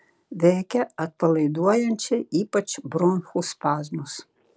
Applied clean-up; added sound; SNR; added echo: none; none; none; none.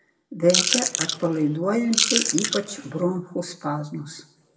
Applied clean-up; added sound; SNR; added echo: none; Chewing, mastication / Crushing; -1 dB; reverberation time 0.5 s.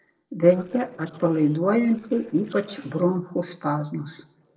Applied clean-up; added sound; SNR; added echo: neural separator model SepFormer DNS4.